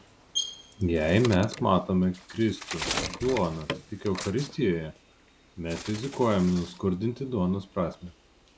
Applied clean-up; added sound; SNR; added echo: none; Bird; 11 dB; none.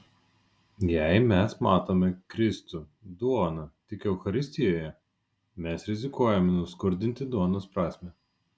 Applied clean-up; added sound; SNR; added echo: none; none; none; none.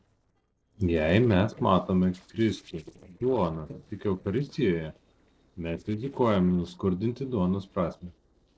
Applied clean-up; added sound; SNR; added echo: neural separator model SepFormer DNS4.